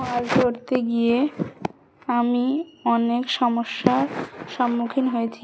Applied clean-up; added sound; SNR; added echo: none; none; none; none.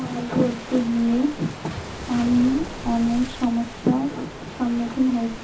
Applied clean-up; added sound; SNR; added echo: none; Waves, surf; 11 dB; reverberation time 0.4 s.